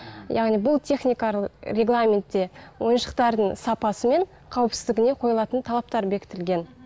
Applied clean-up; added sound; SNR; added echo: none; none; none; none.